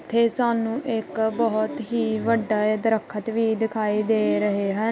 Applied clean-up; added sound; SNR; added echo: none; none; none; none.